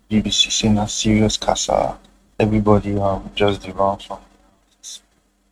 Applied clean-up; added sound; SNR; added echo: neural mask model RNNoise.